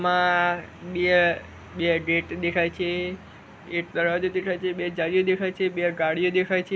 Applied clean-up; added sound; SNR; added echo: none; none; none; none.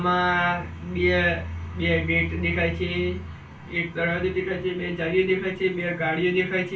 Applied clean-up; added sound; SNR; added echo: none; none; none; reverberation time 0.2 s.